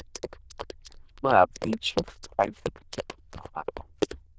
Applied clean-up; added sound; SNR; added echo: neural diffusion model UNIVERSE++.